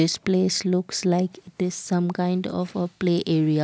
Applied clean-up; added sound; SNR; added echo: none; none; none; none.